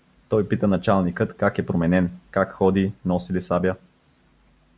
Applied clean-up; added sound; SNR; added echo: none; none; none; none.